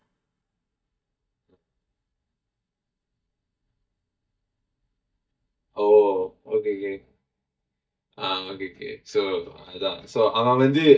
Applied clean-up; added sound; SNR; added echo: neural mask model DeepFilterNet 3.